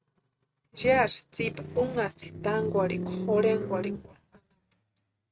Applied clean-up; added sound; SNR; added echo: neural mask model RNNoise.